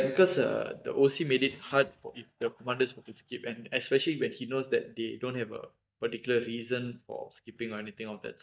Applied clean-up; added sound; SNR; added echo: neural mask model DeepFilterNet 3.